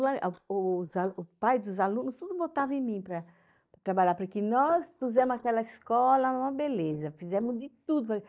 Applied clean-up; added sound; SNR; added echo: neural mask model DeepFilterNet 3.